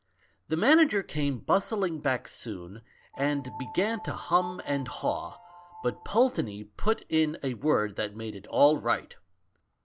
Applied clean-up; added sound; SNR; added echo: none; Piano; 15 dB; none.